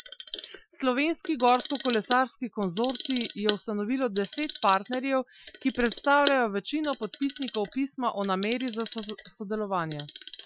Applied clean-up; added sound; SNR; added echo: classical method Wiener filter.